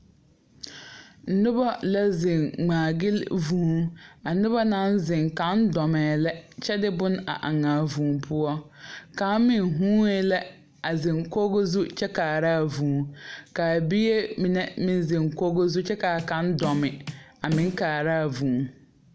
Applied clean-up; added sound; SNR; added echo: none; Bass drum / Snare drum; 12 dB; none.